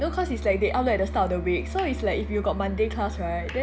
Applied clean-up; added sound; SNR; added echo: none; Musical instrument; 6 dB; none.